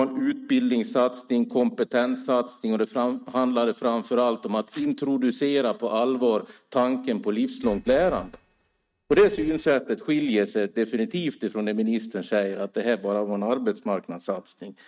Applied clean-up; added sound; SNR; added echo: neural mask model RNNoise.